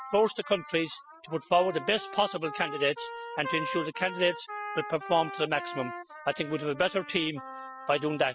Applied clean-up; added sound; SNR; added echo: classical method spectral subtraction.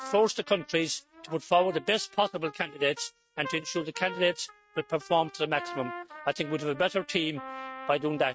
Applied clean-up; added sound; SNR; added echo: neural mask model RNNoise.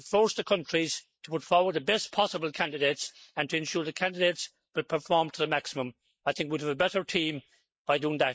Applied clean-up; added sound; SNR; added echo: neural mask model Resemble Enhance denoiser.